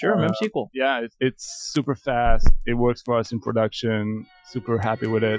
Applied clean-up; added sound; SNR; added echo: classical method Wiener filter.